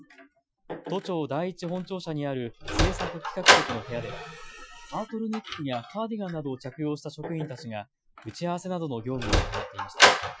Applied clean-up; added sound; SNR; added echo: classical method Wiener filter.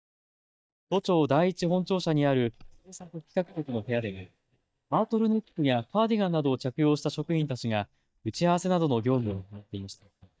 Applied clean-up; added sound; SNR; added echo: neural mask model DeepFilterNet 3.